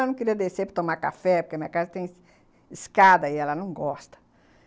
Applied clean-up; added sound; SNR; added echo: none; none; none; none.